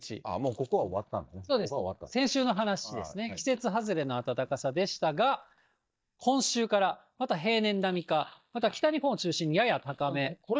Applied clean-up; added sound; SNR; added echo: neural mask model DeepFilterNet 3.